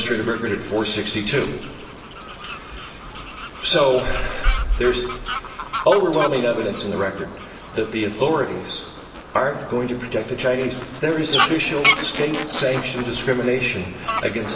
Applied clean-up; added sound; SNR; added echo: none; Fowl; 7 dB; reverberation time 1.3 s.